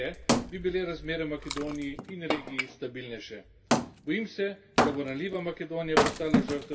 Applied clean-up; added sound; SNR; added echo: none; Wood; -2 dB; reverberation time 0.1 s.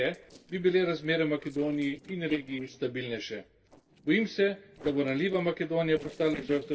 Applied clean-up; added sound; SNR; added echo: neural separator model SepFormer DNS4.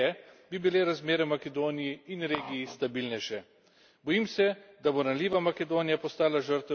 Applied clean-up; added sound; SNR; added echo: none; none; none; none.